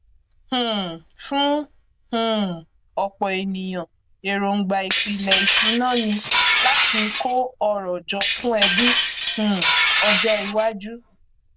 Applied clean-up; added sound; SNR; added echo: neural diffusion model UNIVERSE++.